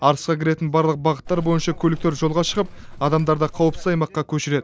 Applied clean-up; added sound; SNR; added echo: none; Livestock, farm animals, working animals; 13 dB; none.